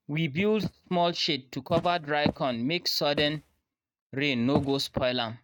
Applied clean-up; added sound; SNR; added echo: neural mask model RNNoise.